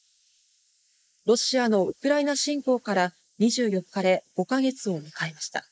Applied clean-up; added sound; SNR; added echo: neural mask model Resemble Enhance denoiser.